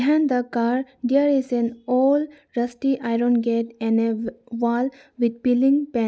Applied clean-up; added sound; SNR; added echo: none; none; none; none.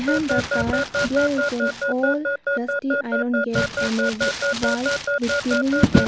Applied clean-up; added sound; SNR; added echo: none; Crumpling, crinkling + Alarm / Keyboard (musical); -3 dB; none.